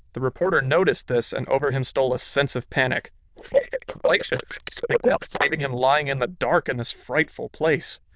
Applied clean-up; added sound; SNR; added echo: neural diffusion model UNIVERSE++.